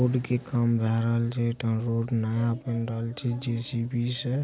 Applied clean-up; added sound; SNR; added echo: none; none; none; none.